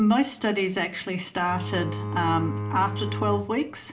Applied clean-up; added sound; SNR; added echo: none; Bowed string instrument; 5 dB; reverberation time 0.5 s.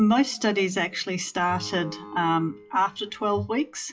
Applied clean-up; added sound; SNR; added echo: classical method WPE with log-MMSE.